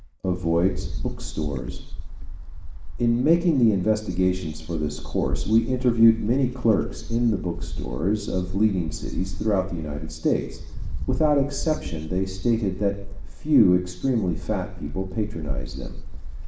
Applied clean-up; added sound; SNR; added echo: none; Wind; 4 dB; reverberation time 0.8 s.